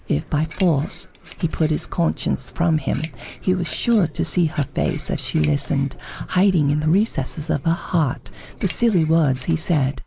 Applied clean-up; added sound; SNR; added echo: neural mask model Resemble Enhance denoiser.